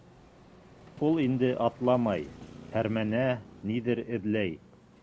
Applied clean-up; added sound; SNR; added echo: none; Vehicle + Traffic noise, roadway noise; 19 dB; none.